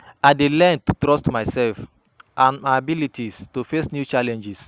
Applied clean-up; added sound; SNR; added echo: none; none; none; none.